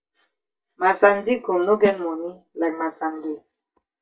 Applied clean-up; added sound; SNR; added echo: neural mask model DeepFilterNet 3.